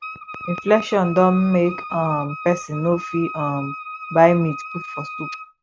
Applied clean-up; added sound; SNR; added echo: none; Wind instrument, woodwind instrument; 12 dB; none.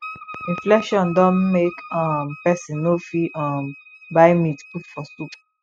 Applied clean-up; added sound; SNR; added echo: classical method spectral subtraction.